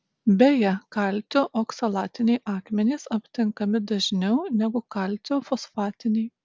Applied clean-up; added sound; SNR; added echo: none; none; none; none.